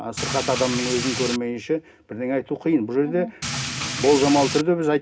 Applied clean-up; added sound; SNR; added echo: none; Rain; 5 dB; reverberation time 0.3 s.